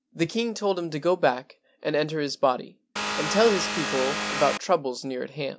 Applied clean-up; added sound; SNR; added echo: none; Vehicle; 2 dB; none.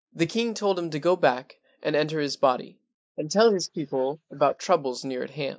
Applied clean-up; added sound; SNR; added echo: neural mask model Resemble Enhance denoiser.